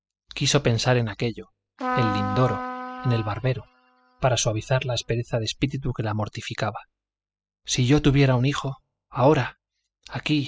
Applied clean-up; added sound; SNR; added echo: classical method spectral subtraction.